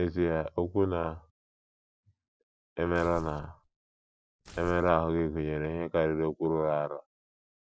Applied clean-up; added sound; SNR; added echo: neural separator model SepFormer DNS4.